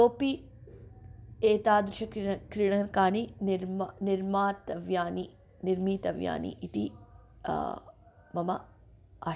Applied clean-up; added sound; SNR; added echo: none; none; none; none.